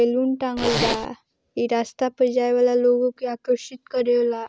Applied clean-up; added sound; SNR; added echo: none; Zipper (clothing); 2 dB; none.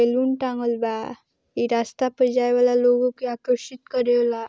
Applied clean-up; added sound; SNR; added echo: none; none; none; none.